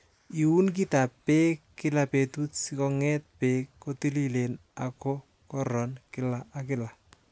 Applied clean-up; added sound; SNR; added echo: none; none; none; none.